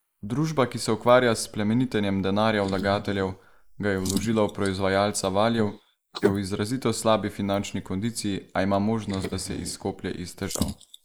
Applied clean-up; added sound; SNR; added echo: neural mask model Resemble Enhance denoiser.